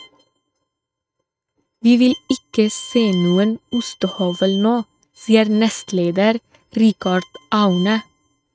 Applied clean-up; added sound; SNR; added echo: neural mask model RNNoise.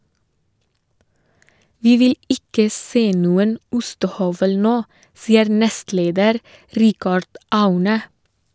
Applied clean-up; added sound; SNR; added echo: none; none; none; none.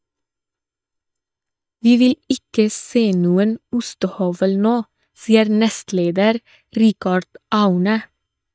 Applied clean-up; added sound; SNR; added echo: neural mask model DeepFilterNet 3.